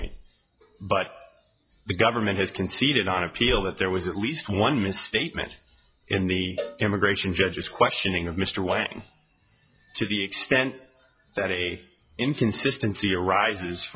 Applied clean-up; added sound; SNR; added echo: classical method log-MMSE.